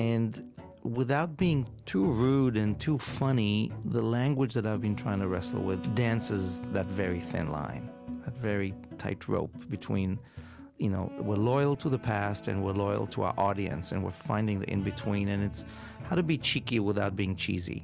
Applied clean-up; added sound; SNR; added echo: none; none; none; none.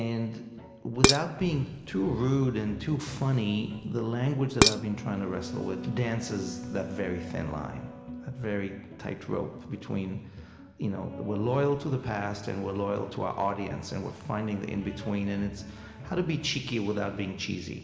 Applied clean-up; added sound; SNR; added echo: none; Dishes, pots, and pans; -4 dB; reverberation time 1.7 s.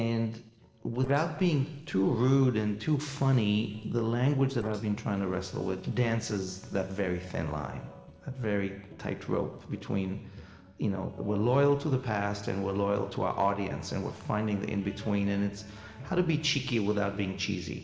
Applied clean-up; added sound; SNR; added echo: neural separator model SepFormer DNS4.